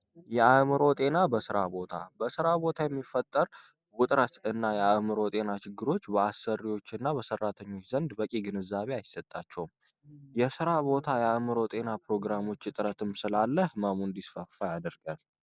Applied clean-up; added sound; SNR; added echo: none; none; none; none.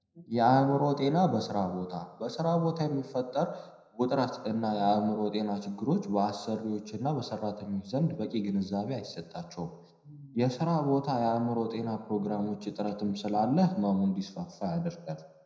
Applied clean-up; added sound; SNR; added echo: none; none; none; reverberation time 0.7 s.